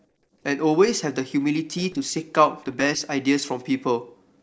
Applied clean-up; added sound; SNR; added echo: neural separator model SepFormer DNS4.